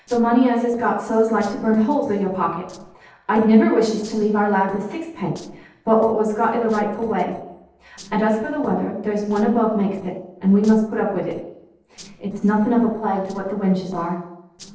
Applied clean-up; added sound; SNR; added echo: neural separator model SepFormer DNS4.